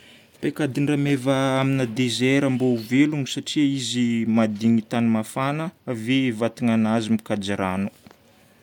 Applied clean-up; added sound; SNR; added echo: none; none; none; none.